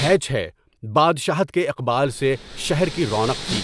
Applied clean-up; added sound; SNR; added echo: none; Respiratory sounds; 13 dB; none.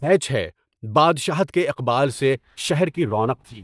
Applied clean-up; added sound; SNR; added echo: neural mask model DeepFilterNet 3.